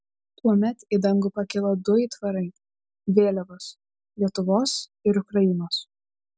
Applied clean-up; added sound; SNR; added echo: none; none; none; none.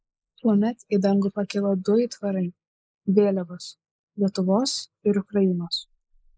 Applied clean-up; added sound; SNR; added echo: neural mask model Resemble Enhance denoiser.